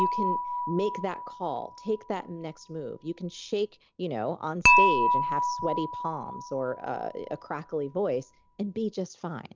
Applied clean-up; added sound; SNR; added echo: none; Dishes, pots, and pans / Chink, clink; -2 dB; none.